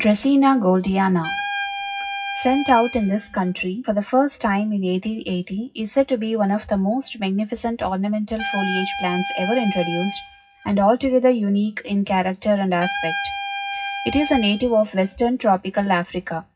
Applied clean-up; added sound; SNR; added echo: classical method WPE with log-MMSE.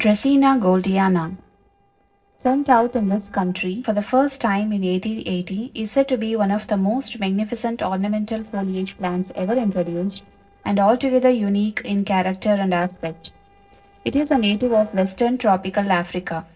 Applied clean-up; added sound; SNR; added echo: neural separator model SepFormer DNS4.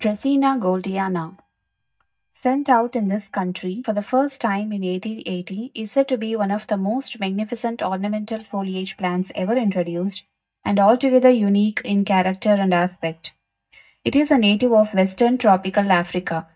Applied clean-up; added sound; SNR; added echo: neural mask model DeepFilterNet 3.